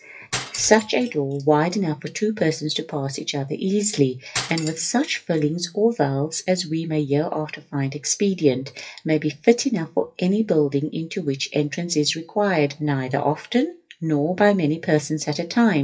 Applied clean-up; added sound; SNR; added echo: classical method WPE with log-MMSE.